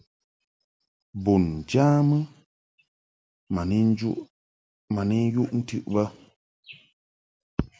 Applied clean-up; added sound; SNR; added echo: none; none; none; none.